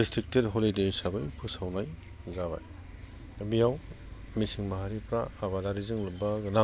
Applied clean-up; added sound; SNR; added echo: none; none; none; none.